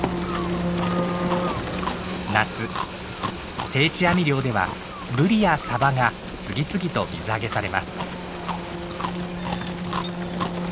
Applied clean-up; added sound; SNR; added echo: none; Chewing, mastication; 11 dB; none.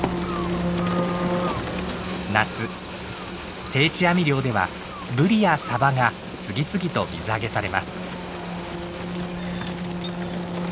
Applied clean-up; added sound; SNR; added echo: none; none; none; none.